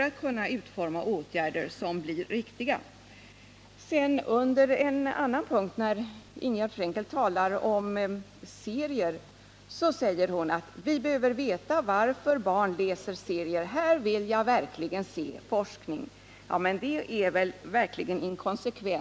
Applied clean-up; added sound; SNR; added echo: none; none; none; none.